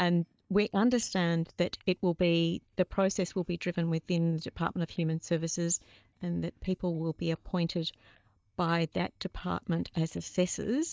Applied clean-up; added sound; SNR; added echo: neural mask model DeepFilterNet 3.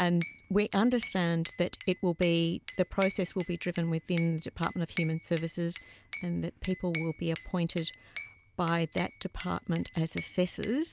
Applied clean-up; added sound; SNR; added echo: none; Glass / Bell; 13 dB; none.